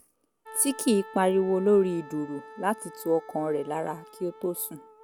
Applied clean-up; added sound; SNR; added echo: none; Wind instrument, woodwind instrument; 19 dB; none.